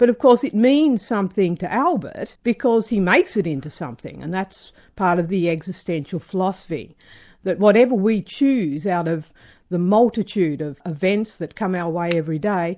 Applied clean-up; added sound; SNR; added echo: none; Finger snapping; 16 dB; none.